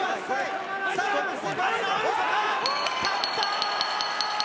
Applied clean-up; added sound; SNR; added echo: none; none; none; none.